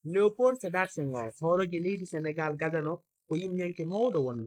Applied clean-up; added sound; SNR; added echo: neural mask model Resemble Enhance denoiser.